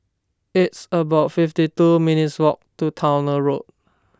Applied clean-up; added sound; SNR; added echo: none; none; none; none.